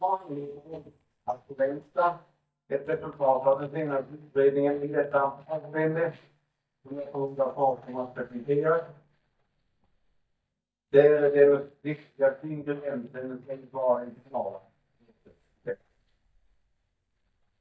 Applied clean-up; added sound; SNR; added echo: neural mask model DeepFilterNet 3.